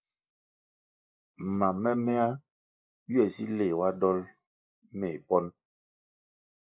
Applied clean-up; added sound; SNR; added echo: neural mask model Resemble Enhance denoiser.